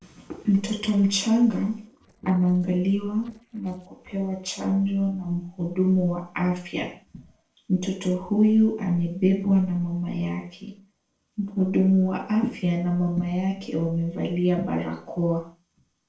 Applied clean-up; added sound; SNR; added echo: neural separator model SepFormer DNS4.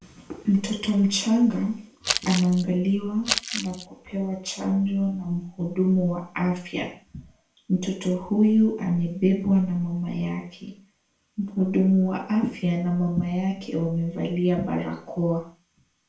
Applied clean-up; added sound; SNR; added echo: none; Crumpling, crinkling; 4 dB; reverberation time 0.4 s.